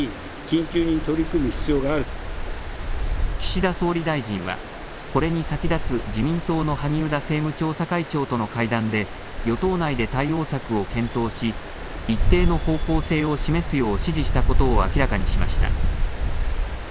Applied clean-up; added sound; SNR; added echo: none; Stream; 0 dB; none.